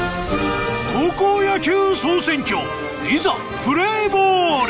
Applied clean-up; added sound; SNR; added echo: none; none; none; none.